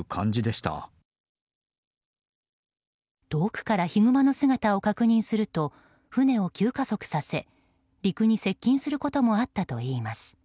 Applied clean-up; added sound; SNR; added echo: none; none; none; none.